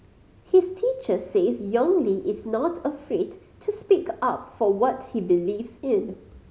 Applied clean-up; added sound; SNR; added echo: none; none; none; none.